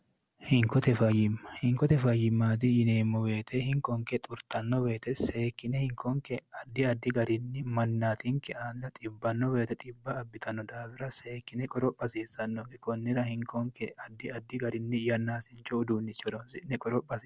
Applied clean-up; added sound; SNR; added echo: none; none; none; none.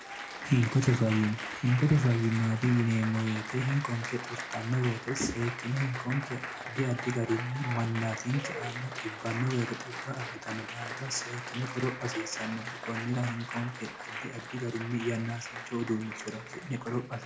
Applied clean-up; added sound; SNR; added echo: none; Applause; 9 dB; reverberation time 0.4 s.